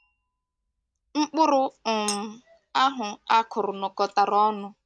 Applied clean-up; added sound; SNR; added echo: none; Chink, clink; 19 dB; none.